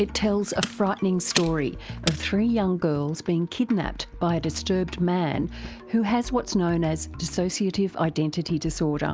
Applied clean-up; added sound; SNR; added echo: none; Tools; 9 dB; none.